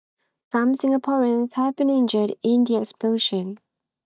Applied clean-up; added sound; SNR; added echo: neural mask model DeepFilterNet 3.